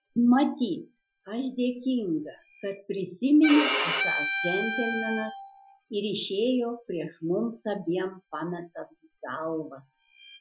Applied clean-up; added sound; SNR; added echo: classical method Wiener filter.